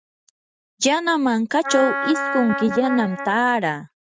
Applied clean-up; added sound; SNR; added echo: neural mask model RNNoise.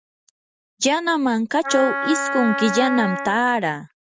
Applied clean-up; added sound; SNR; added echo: none; Wind instrument, woodwind instrument; 4 dB; none.